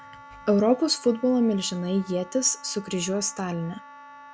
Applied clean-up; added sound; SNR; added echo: none; Wind instrument, woodwind instrument; 20 dB; none.